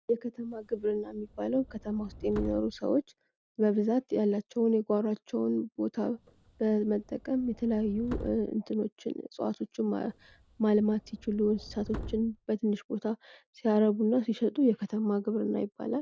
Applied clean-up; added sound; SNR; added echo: none; Subway, metro, underground; 15 dB; none.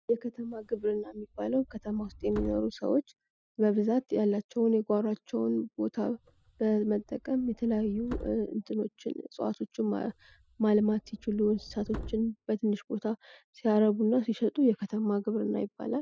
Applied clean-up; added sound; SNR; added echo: classical method spectral subtraction.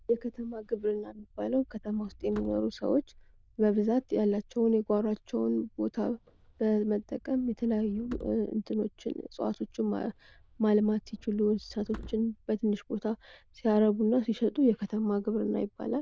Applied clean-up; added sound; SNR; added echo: neural diffusion model UNIVERSE++.